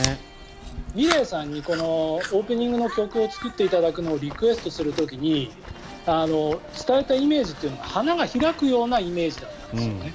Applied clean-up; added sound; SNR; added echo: none; Chewing, mastication; 13 dB; none.